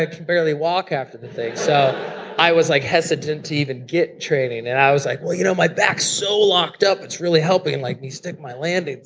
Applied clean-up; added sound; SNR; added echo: none; none; none; none.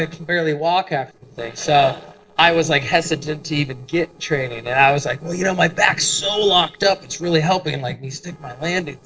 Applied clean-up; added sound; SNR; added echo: neural separator model SepFormer DNS4.